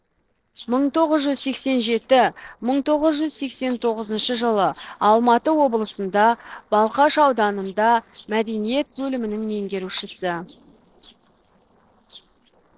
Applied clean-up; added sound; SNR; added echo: neural separator model SepFormer DNS4.